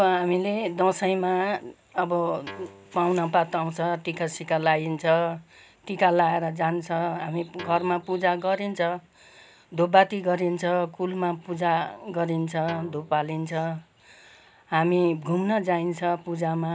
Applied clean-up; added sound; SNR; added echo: none; Guitar; 19 dB; none.